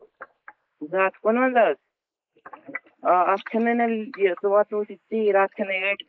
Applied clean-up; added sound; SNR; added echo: neural mask model Resemble Enhance denoiser.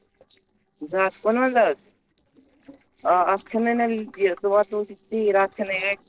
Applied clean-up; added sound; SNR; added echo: neural separator model SepFormer DNS4.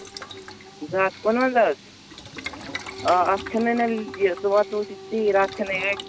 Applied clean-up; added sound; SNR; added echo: none; Boiling + Siren / Dog; 13 dB; none.